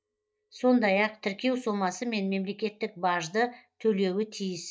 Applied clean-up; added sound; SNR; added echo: neural mask model DeepFilterNet 3.